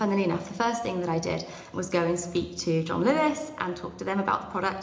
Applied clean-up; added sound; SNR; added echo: none; none; none; reverberation time 0.8 s.